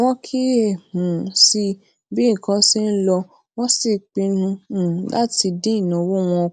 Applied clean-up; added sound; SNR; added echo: none; none; none; none.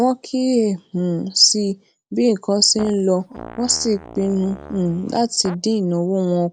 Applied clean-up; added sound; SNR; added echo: none; Fart; 18 dB; none.